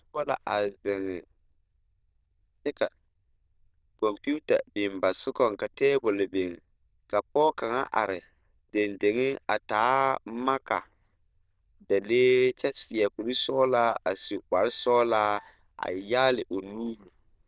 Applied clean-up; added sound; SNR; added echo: neural diffusion model UNIVERSE++.